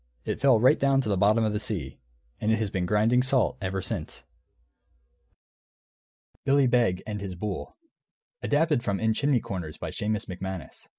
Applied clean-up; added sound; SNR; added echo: none; none; none; none.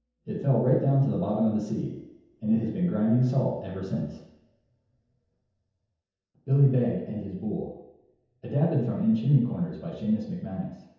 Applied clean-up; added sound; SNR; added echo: none; none; none; reverberation time 0.9 s.